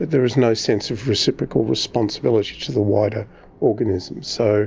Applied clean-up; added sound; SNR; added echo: none; none; none; none.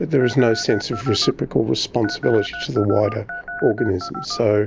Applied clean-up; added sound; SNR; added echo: none; Telephone; 12 dB; none.